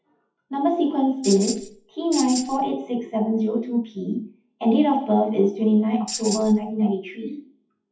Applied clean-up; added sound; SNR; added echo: classical method WPE with log-MMSE.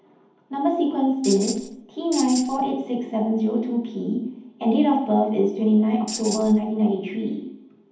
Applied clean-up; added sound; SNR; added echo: none; Tambourine; 11 dB; reverberation time 0.8 s.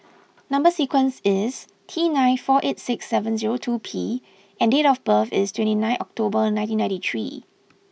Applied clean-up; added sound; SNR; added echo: none; none; none; none.